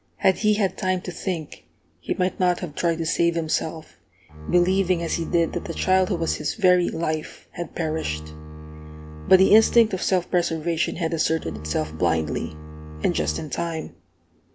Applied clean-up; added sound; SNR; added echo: none; Bowed string instrument; 12 dB; none.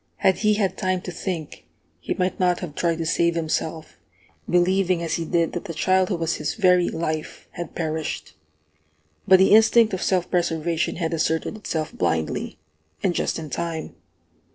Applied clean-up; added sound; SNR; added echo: neural separator model SepFormer DNS4.